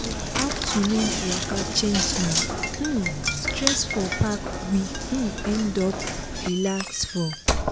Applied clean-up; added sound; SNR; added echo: none; Knock; 1 dB; none.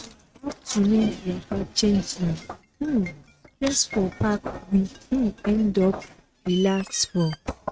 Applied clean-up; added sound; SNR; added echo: neural mask model RNNoise.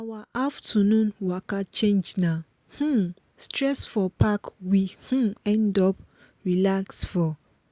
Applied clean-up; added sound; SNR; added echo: none; none; none; none.